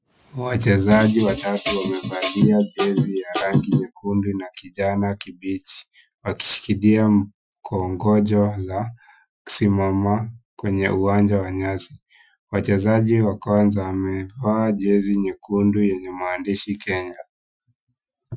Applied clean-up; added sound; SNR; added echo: classical method Wiener filter.